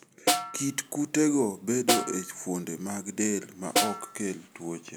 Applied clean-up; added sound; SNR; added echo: none; Snare drum; 1 dB; none.